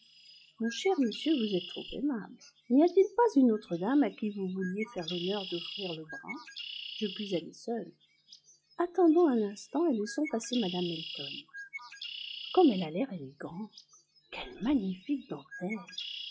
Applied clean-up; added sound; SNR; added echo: classical method log-MMSE.